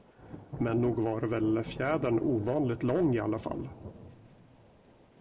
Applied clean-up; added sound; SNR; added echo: none; Thunder / Rain; 15 dB; reverberation time 0.5 s.